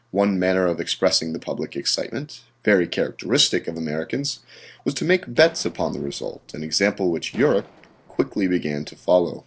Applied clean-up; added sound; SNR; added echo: neural separator model SepFormer DNS4.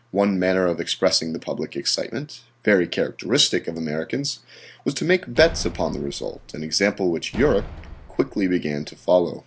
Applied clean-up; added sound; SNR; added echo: none; Slam; 13 dB; none.